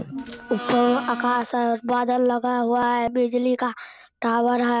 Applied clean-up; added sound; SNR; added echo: none; Domestic sounds, home sounds + Doorbell; 10 dB; none.